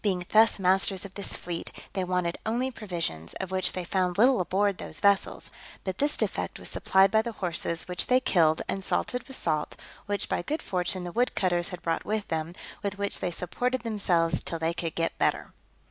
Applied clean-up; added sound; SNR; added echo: none; none; none; none.